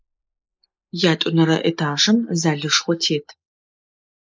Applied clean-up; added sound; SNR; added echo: neural mask model Resemble Enhance denoiser.